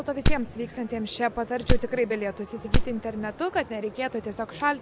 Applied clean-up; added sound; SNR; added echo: none; Wood; -5 dB; none.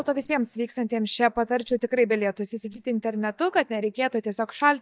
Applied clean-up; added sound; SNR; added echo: neural mask model DeepFilterNet 3.